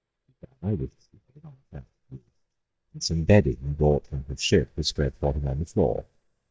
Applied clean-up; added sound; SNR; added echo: neural mask model DeepFilterNet 3.